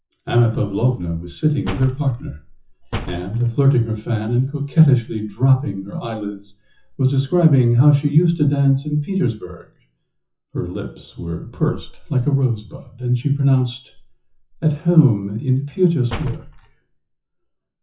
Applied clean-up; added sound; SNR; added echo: classical method WPE with log-MMSE.